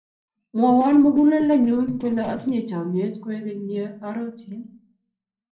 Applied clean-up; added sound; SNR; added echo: neural separator model SepFormer DNS4.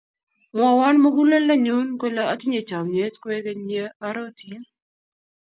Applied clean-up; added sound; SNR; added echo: none; none; none; none.